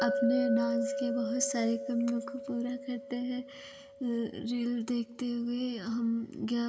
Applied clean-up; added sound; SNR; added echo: none; Chink, clink; 6 dB; reverberation time 0.8 s.